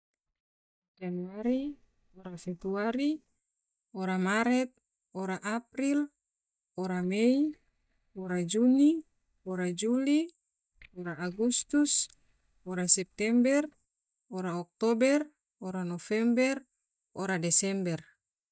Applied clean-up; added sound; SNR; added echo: neural mask model DeepFilterNet 3.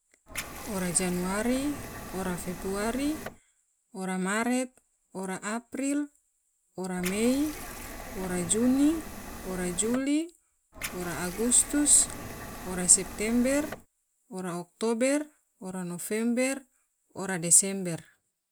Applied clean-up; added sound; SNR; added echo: none; Liquid; 10 dB; none.